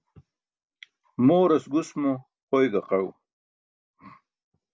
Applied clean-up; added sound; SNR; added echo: none; none; none; none.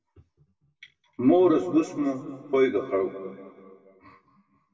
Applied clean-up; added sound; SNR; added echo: none; none; none; reverberation time 1.9 s.